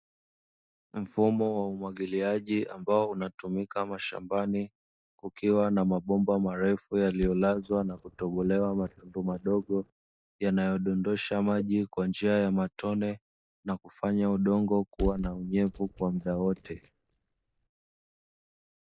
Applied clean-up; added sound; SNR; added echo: neural mask model DeepFilterNet 3.